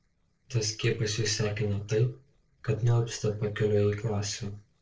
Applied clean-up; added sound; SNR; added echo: neural separator model SepFormer DNS4.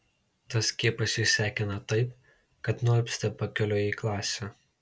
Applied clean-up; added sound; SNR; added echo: none; none; none; none.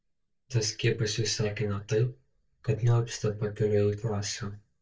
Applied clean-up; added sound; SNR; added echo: neural mask model DeepFilterNet 3.